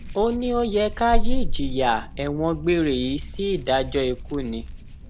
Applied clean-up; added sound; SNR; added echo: none; Hands; 2 dB; none.